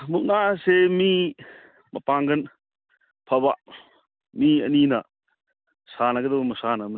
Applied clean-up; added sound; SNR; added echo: none; none; none; none.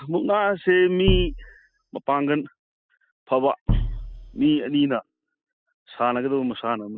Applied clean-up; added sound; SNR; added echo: classical method spectral subtraction.